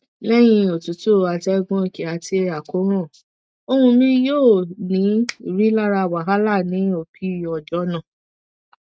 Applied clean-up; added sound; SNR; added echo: neural mask model RNNoise.